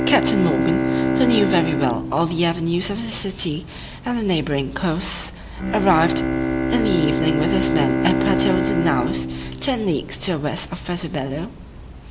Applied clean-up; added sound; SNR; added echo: none; Bowed string instrument; 2 dB; none.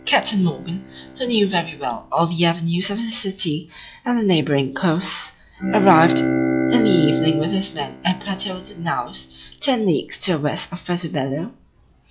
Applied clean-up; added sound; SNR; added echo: classical method log-MMSE.